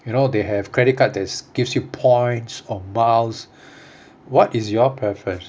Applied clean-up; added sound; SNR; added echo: none; none; none; none.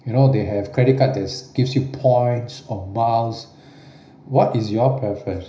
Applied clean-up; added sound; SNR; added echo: none; none; none; reverberation time 0.5 s.